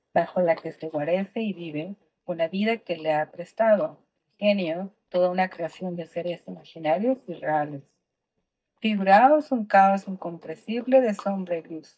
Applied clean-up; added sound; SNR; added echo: neural mask model DeepFilterNet 3.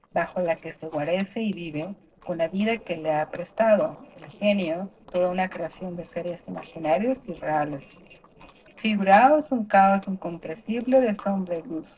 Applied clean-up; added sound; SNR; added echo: neural separator model SepFormer DNS4.